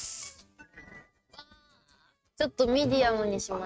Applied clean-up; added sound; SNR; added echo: neural mask model RNNoise.